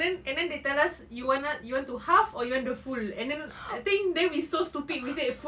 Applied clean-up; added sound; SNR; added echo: none; none; none; none.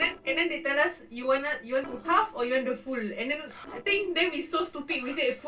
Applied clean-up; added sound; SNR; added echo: neural separator model SepFormer DNS4.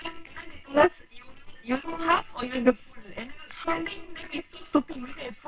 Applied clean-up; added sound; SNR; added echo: neural separator model SepFormer WHAMR!.